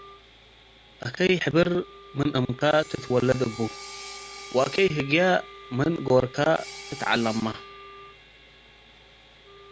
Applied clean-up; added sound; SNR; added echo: none; Wind instrument, woodwind instrument + Sawing; 17 dB; none.